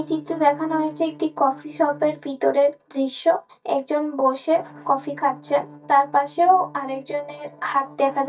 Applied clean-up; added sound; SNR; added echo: neural mask model DeepFilterNet 3.